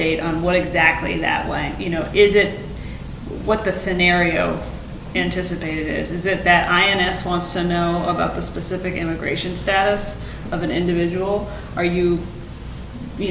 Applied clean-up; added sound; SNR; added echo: none; Bowed string instrument + Motorcycle; 19 dB; none.